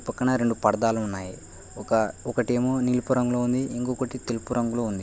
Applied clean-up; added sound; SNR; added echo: none; none; none; none.